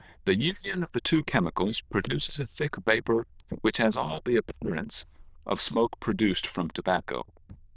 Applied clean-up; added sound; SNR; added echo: neural diffusion model UNIVERSE++.